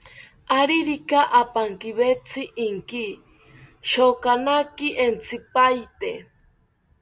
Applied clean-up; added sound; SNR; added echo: none; none; none; none.